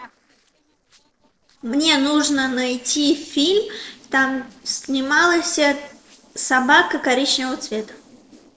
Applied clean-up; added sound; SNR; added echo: neural separator model SepFormer DNS4.